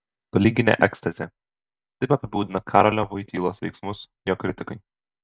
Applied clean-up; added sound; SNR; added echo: none; none; none; none.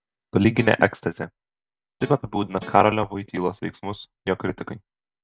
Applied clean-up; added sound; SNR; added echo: none; Guitar; 18 dB; none.